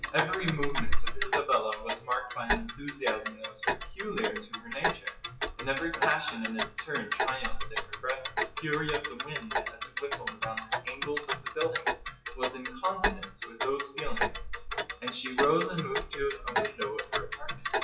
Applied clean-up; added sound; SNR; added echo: classical method WPE with log-MMSE.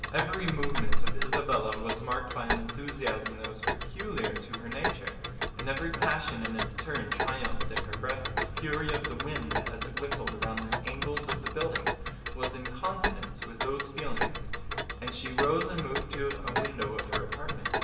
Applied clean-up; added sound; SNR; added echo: none; Tick; 1 dB; reverberation time 1.0 s.